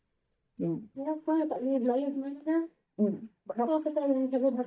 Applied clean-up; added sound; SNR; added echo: neural mask model DeepFilterNet 3.